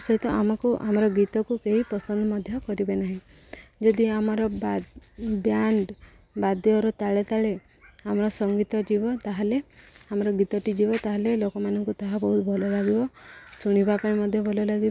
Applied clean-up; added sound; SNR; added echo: none; none; none; none.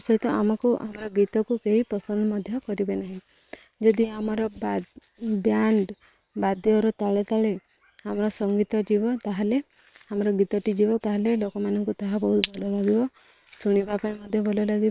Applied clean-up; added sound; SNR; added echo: neural separator model SepFormer WHAM!.